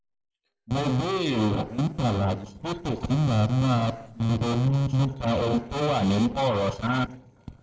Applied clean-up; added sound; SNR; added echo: neural separator model SepFormer DNS4.